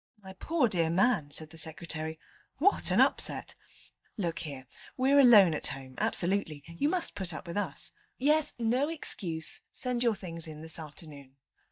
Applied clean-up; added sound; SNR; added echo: neural mask model DeepFilterNet 3.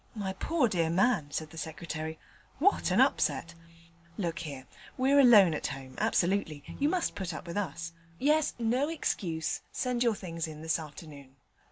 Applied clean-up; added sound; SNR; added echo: none; Bowed string instrument; 19 dB; none.